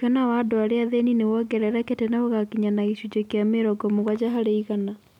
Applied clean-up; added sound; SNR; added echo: none; none; none; none.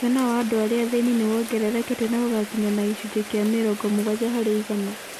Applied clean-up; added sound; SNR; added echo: none; Rain; 14 dB; none.